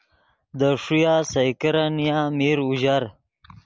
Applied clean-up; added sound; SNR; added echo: none; none; none; none.